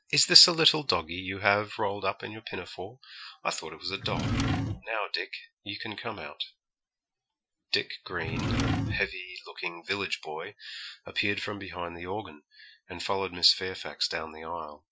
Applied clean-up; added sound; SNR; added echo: classical method Wiener filter.